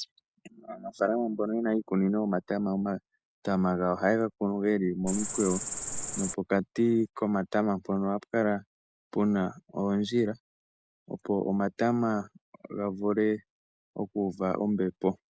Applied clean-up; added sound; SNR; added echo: none; Cricket; 4 dB; none.